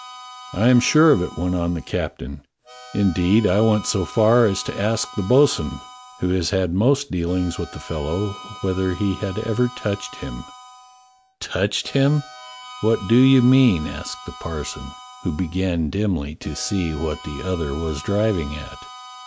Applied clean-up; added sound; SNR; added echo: none; Harmonica; 18 dB; none.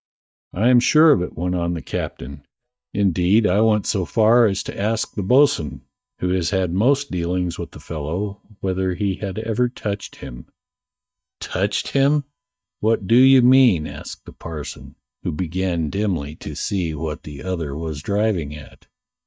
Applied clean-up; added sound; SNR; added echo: neural mask model DeepFilterNet 3.